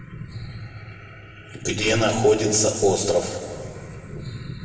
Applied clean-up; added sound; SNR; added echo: none; none; none; reverberation time 2.1 s.